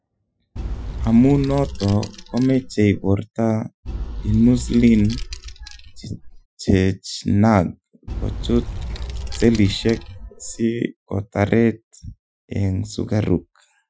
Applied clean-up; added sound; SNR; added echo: classical method Wiener filter.